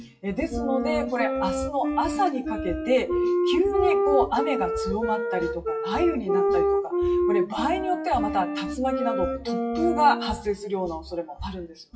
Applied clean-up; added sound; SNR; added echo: classical method WPE with log-MMSE.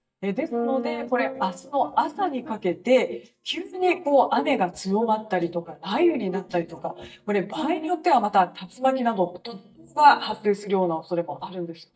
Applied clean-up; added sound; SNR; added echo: neural mask model DeepFilterNet 3.